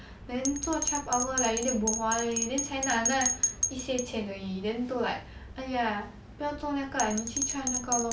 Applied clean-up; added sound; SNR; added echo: none; Bell; 3 dB; none.